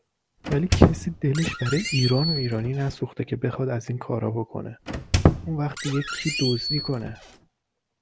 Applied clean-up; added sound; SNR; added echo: none; Squeak; 0 dB; none.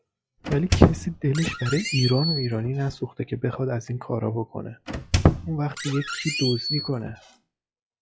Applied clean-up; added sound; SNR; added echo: classical method log-MMSE.